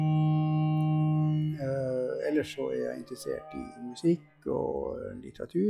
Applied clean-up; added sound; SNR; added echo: classical method log-MMSE.